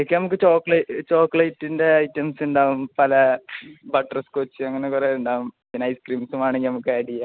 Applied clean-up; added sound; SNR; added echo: none; none; none; none.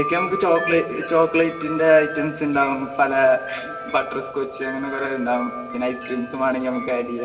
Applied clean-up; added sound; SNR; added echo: none; Wind chime; 11 dB; reverberation time 1.8 s.